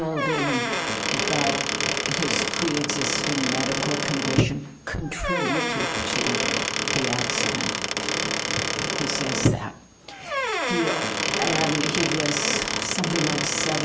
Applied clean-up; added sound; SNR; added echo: none; Squeak / Wood; -4 dB; none.